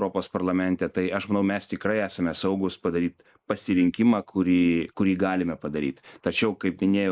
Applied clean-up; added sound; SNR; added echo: neural mask model Resemble Enhance denoiser.